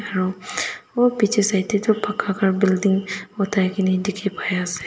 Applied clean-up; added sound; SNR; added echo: none; none; none; none.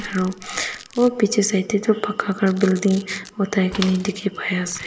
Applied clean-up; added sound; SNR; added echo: none; Domestic sounds, home sounds + Mechanisms / Bicycle; 18 dB; none.